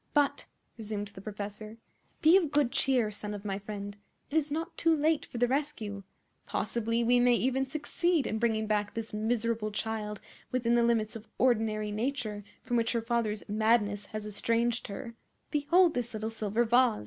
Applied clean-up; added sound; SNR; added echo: none; none; none; none.